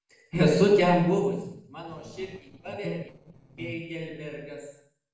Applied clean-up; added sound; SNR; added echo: neural separator model SepFormer DNS4.